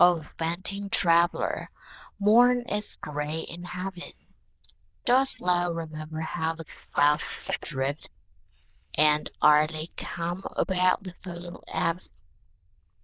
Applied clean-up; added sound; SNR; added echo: neural diffusion model UNIVERSE++.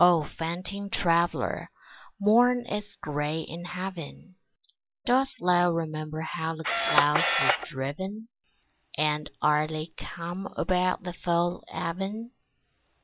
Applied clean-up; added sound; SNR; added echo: none; Camera; -2 dB; none.